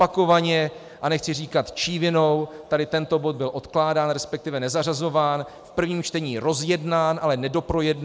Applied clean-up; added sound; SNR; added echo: none; none; none; none.